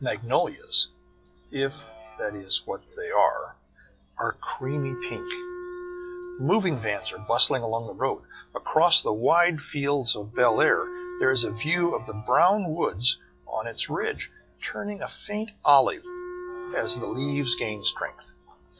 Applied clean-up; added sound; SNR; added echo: classical method log-MMSE.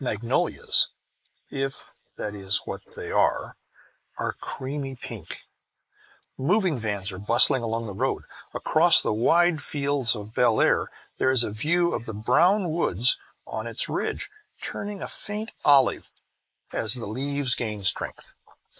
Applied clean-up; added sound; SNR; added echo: neural mask model Resemble Enhance denoiser.